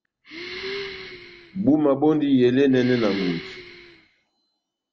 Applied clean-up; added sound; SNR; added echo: none; Breathing; 14 dB; none.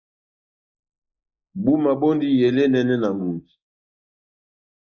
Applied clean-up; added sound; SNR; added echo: neural mask model Resemble Enhance denoiser.